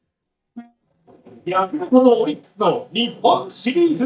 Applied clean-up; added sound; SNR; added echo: neural mask model DeepFilterNet 3.